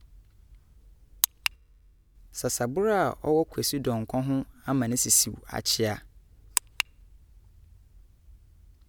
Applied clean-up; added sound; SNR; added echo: none; none; none; none.